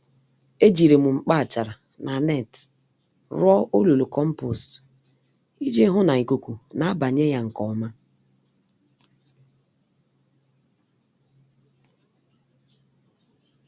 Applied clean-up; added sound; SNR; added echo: none; none; none; none.